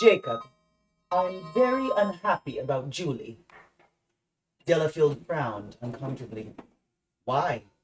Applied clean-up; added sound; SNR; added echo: neural mask model RNNoise.